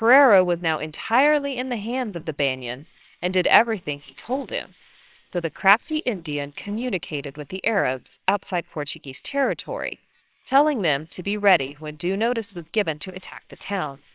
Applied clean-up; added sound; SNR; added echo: neural separator model SepFormer WHAMR!.